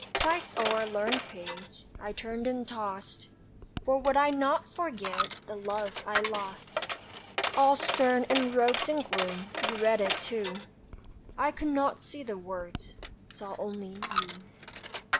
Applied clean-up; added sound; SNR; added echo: none; Coin (dropping); 4 dB; none.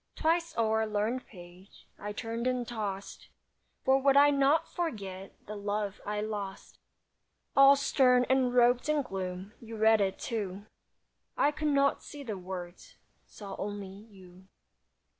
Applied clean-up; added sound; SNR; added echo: none; none; none; none.